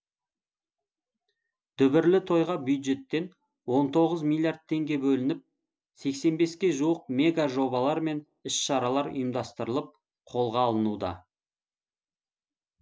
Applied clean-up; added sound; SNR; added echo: none; none; none; none.